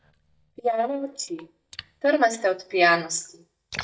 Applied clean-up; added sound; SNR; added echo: neural mask model DeepFilterNet 3.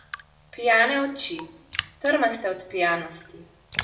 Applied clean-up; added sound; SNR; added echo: none; Raindrop; 10 dB; reverberation time 0.5 s.